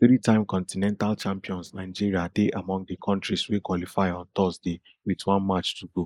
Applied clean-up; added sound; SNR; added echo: neural mask model Resemble Enhance denoiser.